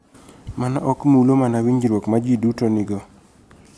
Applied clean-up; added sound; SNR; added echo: none; none; none; none.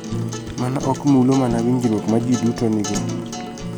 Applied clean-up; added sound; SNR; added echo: none; Acoustic guitar + Fire; 7 dB; none.